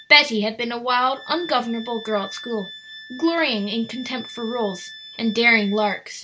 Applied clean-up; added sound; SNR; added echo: none; Wind instrument, woodwind instrument; 17 dB; none.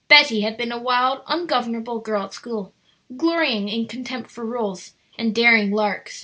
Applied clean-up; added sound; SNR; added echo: none; none; none; none.